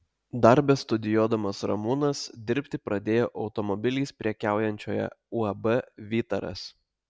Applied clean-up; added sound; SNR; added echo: none; none; none; none.